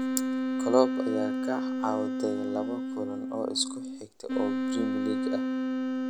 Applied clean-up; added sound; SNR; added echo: none; Wind instrument, woodwind instrument; -2 dB; none.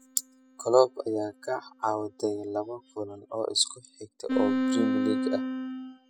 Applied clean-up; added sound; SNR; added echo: classical method spectral subtraction.